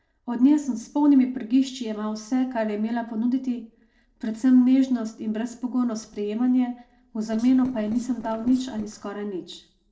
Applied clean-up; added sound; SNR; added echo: neural separator model SepFormer DNS4.